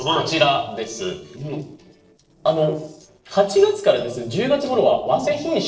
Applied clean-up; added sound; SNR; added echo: neural separator model SepFormer DNS4.